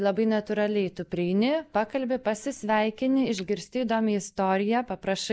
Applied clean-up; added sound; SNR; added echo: neural mask model DeepFilterNet 3.